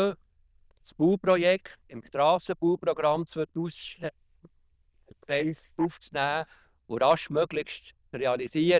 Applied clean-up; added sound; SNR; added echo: neural diffusion model UNIVERSE++.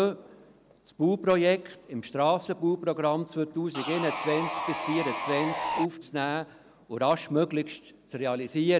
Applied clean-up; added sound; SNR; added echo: none; Sawing; 4 dB; none.